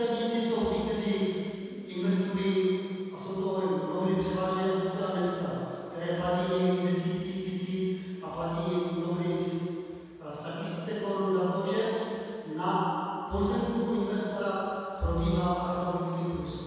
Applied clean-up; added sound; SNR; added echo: none; none; none; reverberation time 2.1 s.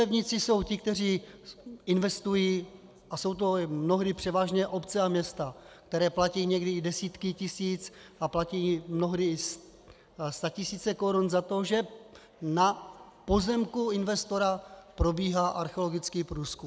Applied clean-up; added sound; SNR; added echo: none; none; none; none.